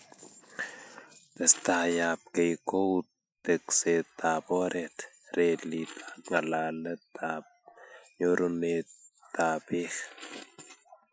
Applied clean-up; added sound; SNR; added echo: classical method Wiener filter.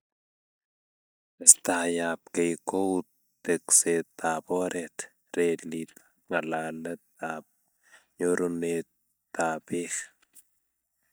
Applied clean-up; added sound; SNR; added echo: neural mask model DeepFilterNet 3.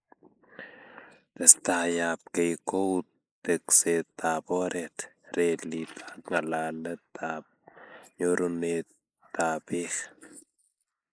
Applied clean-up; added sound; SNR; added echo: neural mask model Resemble Enhance denoiser.